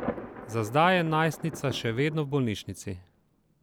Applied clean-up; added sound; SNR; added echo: none; Thunder; 13 dB; none.